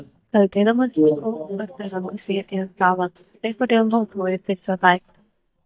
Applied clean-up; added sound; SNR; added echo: neural mask model DeepFilterNet 3.